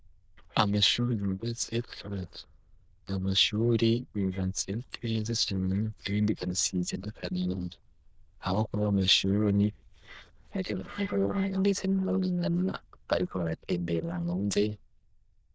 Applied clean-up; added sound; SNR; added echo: neural diffusion model UNIVERSE++.